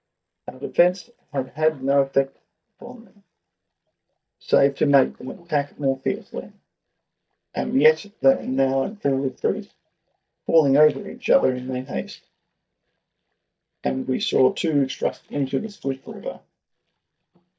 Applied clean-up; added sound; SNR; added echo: neural mask model DeepFilterNet 3.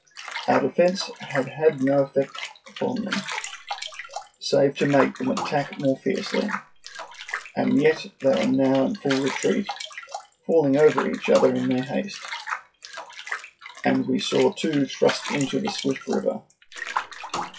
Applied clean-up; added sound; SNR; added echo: classical method WPE with log-MMSE.